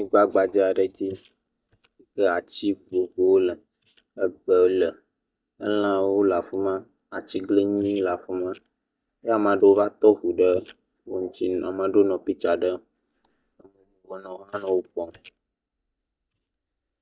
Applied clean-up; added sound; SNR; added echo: neural mask model DeepFilterNet 3.